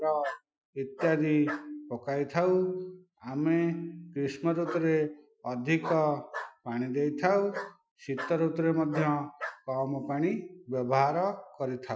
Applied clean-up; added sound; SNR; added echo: classical method Wiener filter.